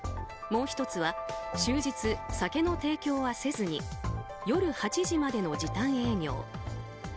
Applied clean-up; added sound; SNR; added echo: none; none; none; none.